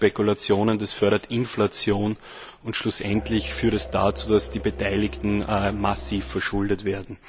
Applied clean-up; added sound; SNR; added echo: none; Musical instrument; 12 dB; none.